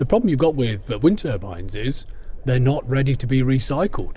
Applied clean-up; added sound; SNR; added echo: none; none; none; none.